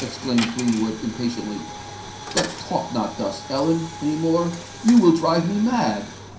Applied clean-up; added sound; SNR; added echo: none; Coin (dropping); 12 dB; reverberation time 0.5 s.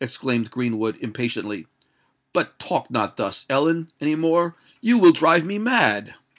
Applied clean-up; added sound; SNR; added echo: none; none; none; none.